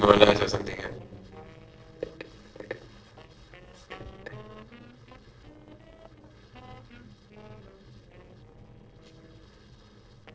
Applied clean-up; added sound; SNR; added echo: neural separator model SepFormer DNS4.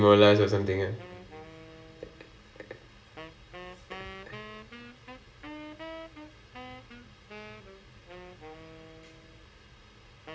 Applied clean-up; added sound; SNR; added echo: none; Wind instrument, woodwind instrument; 17 dB; reverberation time 1.6 s.